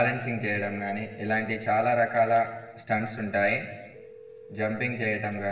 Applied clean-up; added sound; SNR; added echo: none; Telephone; 19 dB; reverberation time 1.1 s.